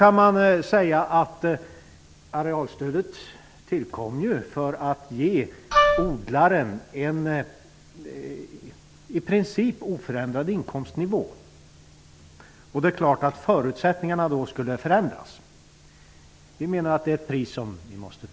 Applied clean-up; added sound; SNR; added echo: none; Wind instrument, woodwind instrument; -4 dB; none.